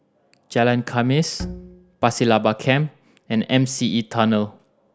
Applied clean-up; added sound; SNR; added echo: none; Bowed string instrument; 14 dB; none.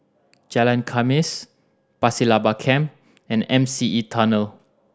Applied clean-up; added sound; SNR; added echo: none; none; none; none.